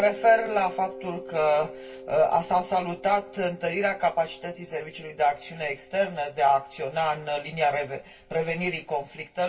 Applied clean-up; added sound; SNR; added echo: none; Mallet percussion; 18 dB; reverberation time 0.2 s.